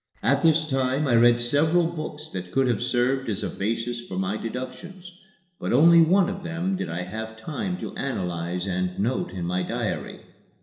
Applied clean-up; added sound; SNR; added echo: neural separator model SepFormer DNS4.